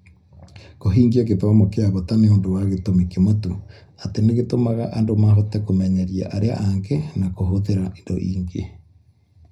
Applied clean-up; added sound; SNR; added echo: none; none; none; reverberation time 0.4 s.